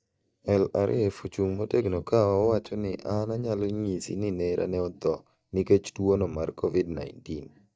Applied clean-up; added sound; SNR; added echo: neural mask model DeepFilterNet 3.